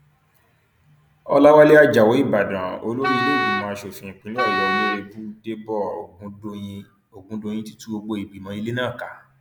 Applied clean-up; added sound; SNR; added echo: none; Wind instrument, woodwind instrument; 3 dB; none.